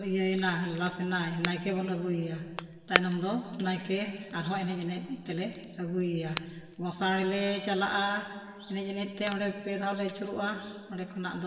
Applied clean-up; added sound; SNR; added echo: none; Crackle; 11 dB; reverberation time 1.9 s.